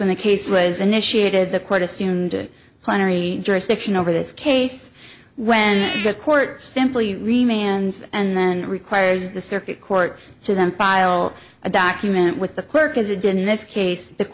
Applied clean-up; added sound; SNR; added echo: none; Meow / Purr; 15 dB; none.